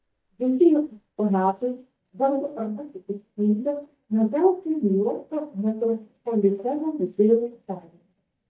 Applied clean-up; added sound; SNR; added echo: neural mask model DeepFilterNet 3.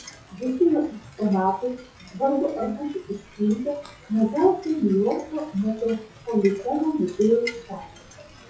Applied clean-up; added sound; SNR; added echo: classical method WPE with log-MMSE.